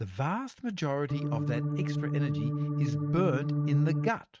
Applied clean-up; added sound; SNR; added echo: neural mask model RNNoise.